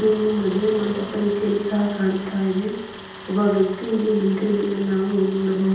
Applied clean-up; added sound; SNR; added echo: none; Tools; 16 dB; reverberation time 0.9 s.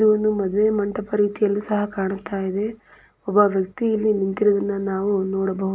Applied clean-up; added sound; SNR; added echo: none; none; none; none.